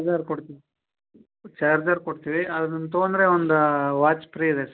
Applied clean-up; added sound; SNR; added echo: none; none; none; none.